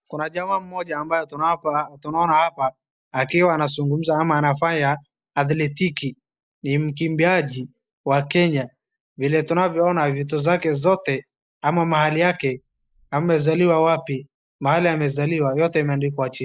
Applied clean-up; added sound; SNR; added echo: neural mask model Resemble Enhance denoiser.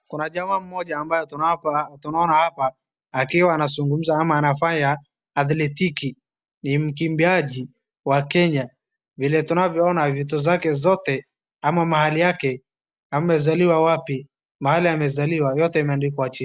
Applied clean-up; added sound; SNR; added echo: none; none; none; none.